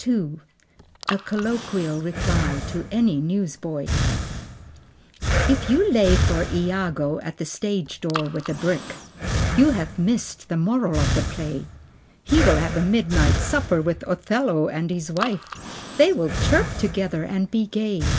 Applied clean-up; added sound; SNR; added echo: none; Breathing; 3 dB; none.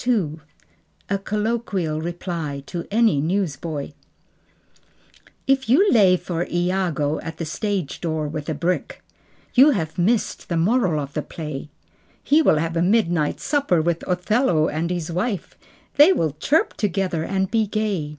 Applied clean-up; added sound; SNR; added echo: none; none; none; none.